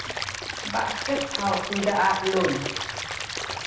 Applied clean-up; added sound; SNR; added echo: none; Stream / Liquid; 4 dB; reverberation time 0.8 s.